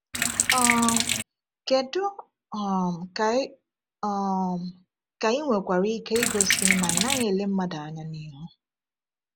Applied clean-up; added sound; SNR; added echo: none; Sink (filling or washing); -3 dB; none.